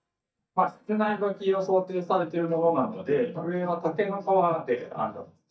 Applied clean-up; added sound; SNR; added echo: neural mask model DeepFilterNet 3.